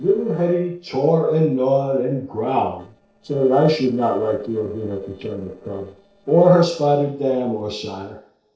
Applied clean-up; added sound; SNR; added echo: neural separator model SepFormer DNS4.